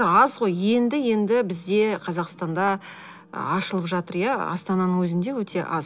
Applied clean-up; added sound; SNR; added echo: none; none; none; none.